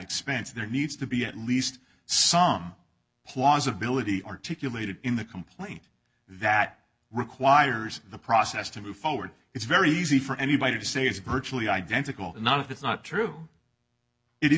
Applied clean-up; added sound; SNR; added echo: none; none; none; none.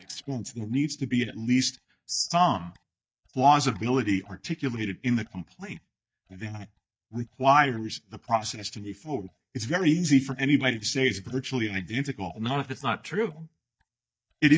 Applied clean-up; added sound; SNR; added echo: neural mask model DeepFilterNet 3.